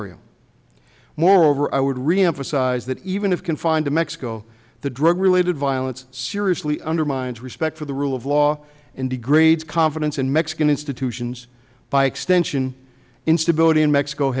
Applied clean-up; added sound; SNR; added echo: none; none; none; none.